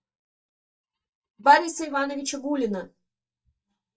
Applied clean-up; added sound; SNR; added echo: neural mask model DeepFilterNet 3.